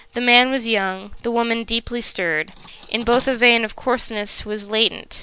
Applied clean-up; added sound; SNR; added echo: none; Cutlery, silverware; 19 dB; none.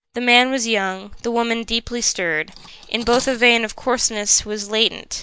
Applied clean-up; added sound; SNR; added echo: neural mask model DeepFilterNet 3.